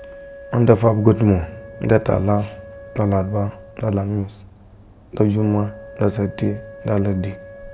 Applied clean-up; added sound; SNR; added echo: none; Wind instrument, woodwind instrument; 19 dB; reverberation time 1.1 s.